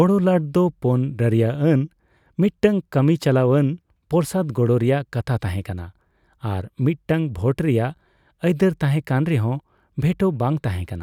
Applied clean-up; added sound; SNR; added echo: none; none; none; none.